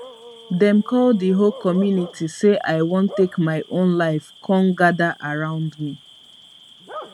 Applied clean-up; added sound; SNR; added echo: none; Bark / Cricket; 20 dB; none.